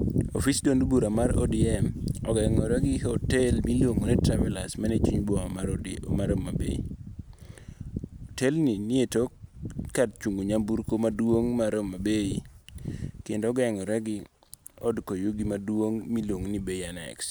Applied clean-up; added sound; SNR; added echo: none; none; none; none.